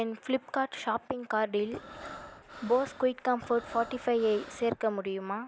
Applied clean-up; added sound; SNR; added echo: none; Breathing; 16 dB; none.